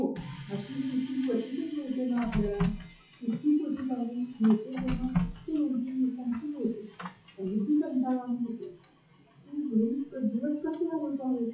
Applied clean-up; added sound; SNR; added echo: classical method WPE with log-MMSE.